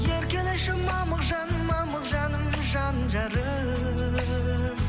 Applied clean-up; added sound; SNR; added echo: none; none; none; none.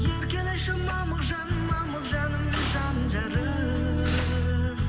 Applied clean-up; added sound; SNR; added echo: none; Mechanisms; 10 dB; reverberation time 1.5 s.